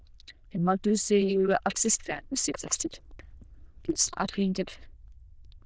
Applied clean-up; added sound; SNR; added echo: neural diffusion model UNIVERSE++.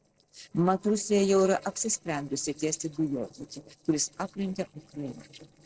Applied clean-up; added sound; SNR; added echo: neural separator model SepFormer DNS4.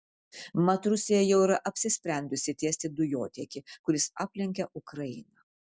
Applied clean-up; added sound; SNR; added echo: none; none; none; none.